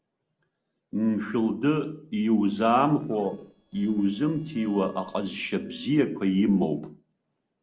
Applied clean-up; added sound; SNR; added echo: neural separator model SepFormer DNS4.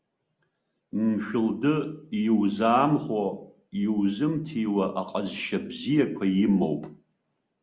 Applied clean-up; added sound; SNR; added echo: none; none; none; none.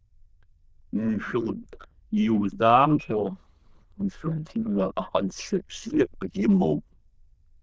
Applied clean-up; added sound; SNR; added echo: neural diffusion model UNIVERSE++.